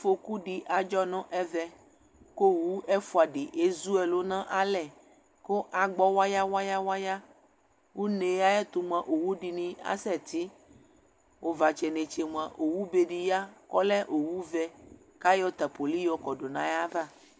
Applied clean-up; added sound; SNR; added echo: none; none; none; none.